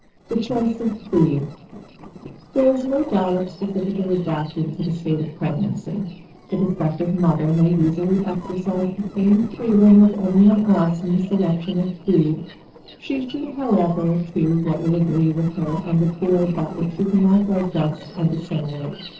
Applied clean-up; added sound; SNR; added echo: neural separator model SepFormer DNS4.